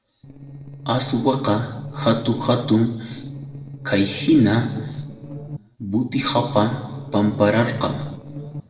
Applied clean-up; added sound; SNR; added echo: neural separator model SepFormer DNS4.